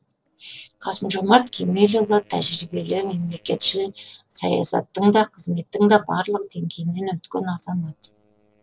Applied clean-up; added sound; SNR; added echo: neural separator model SepFormer DNS4.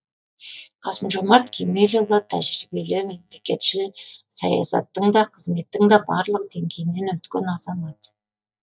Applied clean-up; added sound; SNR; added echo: neural mask model DeepFilterNet 3.